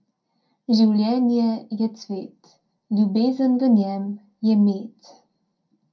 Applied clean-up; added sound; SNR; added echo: none; none; none; reverberation time 0.2 s.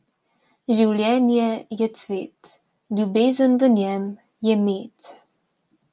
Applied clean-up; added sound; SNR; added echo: none; none; none; none.